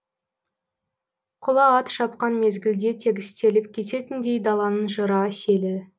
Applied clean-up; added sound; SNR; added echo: none; none; none; none.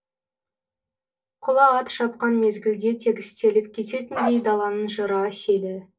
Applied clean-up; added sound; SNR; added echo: neural separator model SepFormer DNS4.